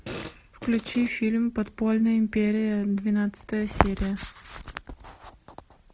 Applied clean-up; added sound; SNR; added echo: none; Fart; 14 dB; none.